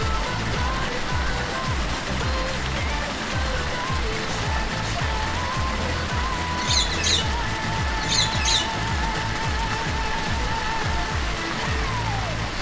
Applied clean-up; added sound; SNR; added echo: none; Bird + Water; 0 dB; none.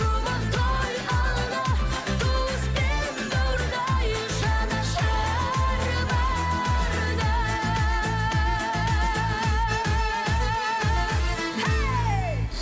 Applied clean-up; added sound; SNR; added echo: none; none; none; none.